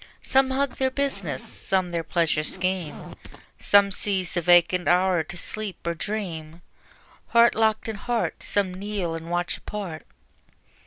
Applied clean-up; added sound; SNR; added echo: none; Zipper (clothing); 17 dB; none.